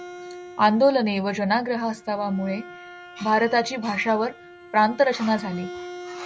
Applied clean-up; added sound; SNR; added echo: none; Bowed string instrument; 17 dB; none.